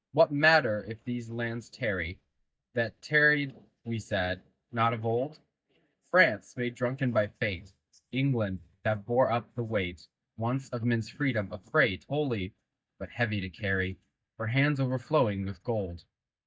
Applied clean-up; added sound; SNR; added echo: neural mask model DeepFilterNet 3.